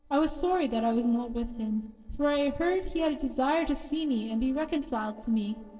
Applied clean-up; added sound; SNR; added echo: neural separator model SepFormer DNS4.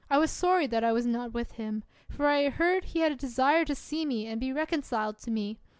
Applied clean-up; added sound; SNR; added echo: none; none; none; none.